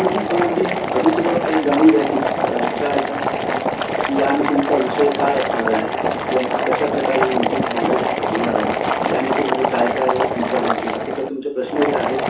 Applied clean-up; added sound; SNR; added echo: none; Boiling; 0 dB; reverberation time 0.7 s.